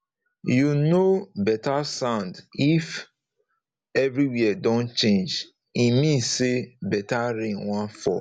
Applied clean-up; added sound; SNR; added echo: none; none; none; none.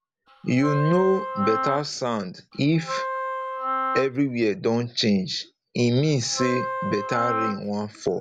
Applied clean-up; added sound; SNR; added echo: none; Wind instrument, woodwind instrument; 5 dB; none.